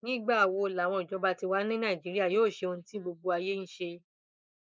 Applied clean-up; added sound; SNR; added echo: neural mask model Resemble Enhance denoiser.